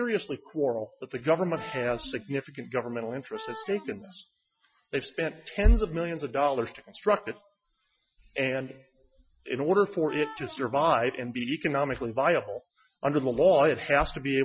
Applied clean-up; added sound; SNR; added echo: classical method Wiener filter.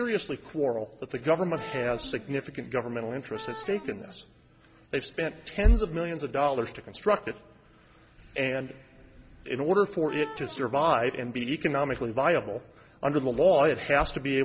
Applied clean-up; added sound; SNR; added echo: none; Wind instrument, woodwind instrument; 16 dB; none.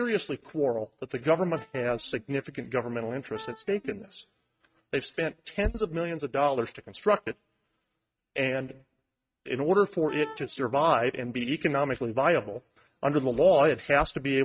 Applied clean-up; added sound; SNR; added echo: neural mask model RNNoise.